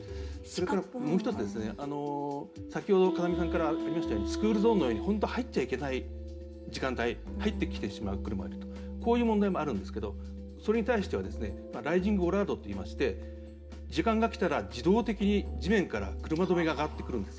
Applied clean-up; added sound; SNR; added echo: none; Wind instrument, woodwind instrument; 5 dB; reverberation time 0.3 s.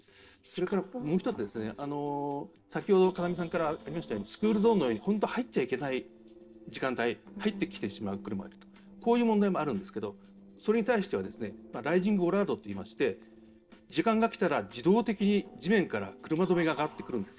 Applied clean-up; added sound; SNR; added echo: neural separator model SepFormer DNS4.